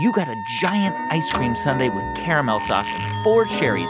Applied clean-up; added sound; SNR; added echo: none; Wind instrument, woodwind instrument; 8 dB; none.